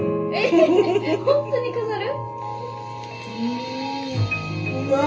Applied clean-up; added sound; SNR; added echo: none; none; none; reverberation time 0.3 s.